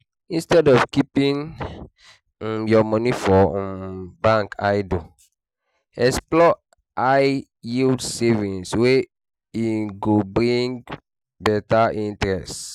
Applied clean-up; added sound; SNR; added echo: none; none; none; none.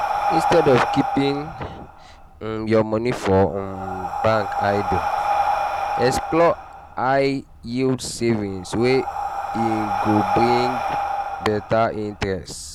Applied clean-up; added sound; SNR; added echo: none; Breathing; 3 dB; none.